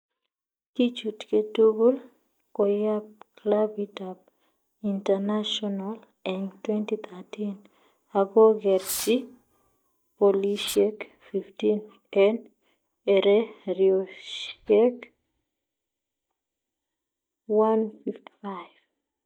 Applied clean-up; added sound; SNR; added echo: neural mask model DeepFilterNet 3.